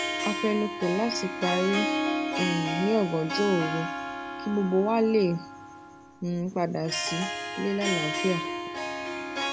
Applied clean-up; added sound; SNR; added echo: none; Harp; 3 dB; none.